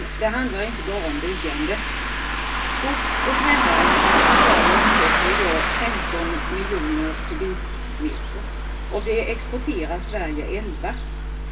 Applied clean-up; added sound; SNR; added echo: none; Car passing by; -2 dB; reverberation time 0.2 s.